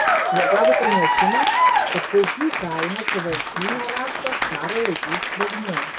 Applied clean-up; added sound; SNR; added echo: none; Applause / Cheering; -5 dB; none.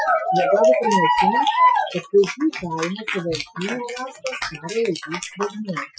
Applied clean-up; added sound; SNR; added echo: classical method Wiener filter.